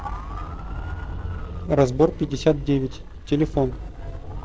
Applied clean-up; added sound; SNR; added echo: neural separator model SepFormer DNS4.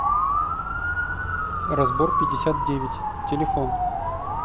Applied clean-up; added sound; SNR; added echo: none; Motor vehicle (road) / Siren; -5 dB; none.